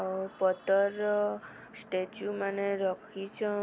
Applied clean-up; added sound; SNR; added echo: none; none; none; none.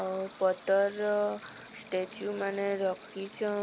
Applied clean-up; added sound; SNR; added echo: none; Stream; 18 dB; none.